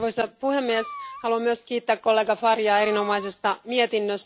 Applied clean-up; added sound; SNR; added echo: none; Meow; 18 dB; none.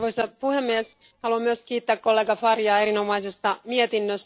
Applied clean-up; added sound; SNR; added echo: neural separator model SepFormer DNS4.